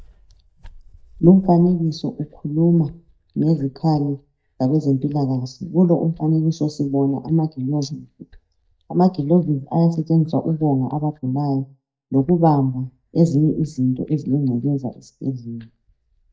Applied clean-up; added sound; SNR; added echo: neural mask model DeepFilterNet 3.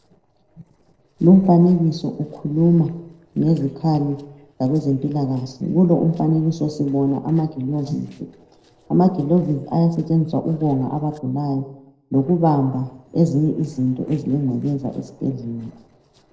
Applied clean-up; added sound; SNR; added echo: neural separator model SepFormer DNS4.